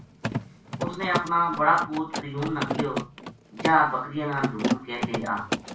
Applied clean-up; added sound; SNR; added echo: none; Mechanisms; 4 dB; reverberation time 0.3 s.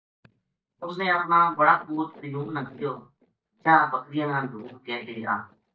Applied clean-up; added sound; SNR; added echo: neural mask model DeepFilterNet 3.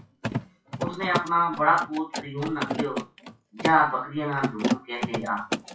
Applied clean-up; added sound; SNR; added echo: classical method WPE with log-MMSE.